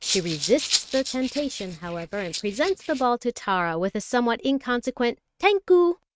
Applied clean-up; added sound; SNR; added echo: neural mask model RNNoise.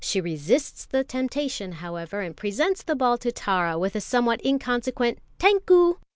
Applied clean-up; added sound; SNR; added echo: none; none; none; none.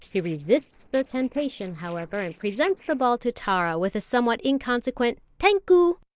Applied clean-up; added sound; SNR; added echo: neural separator model SepFormer DNS4.